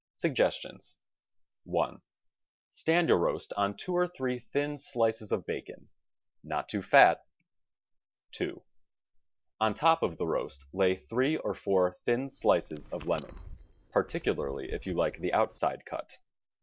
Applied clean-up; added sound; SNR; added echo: neural mask model DeepFilterNet 3.